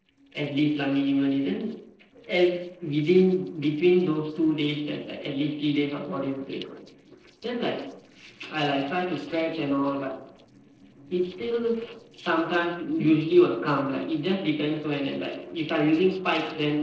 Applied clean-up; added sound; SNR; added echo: neural separator model SepFormer DNS4.